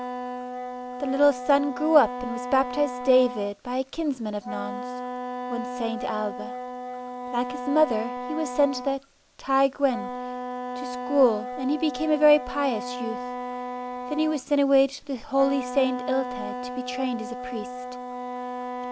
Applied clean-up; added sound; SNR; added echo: none; Wind instrument, woodwind instrument; 8 dB; none.